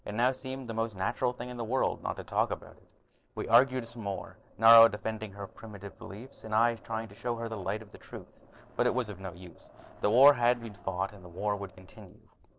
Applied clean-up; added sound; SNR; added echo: neural separator model SepFormer DNS4.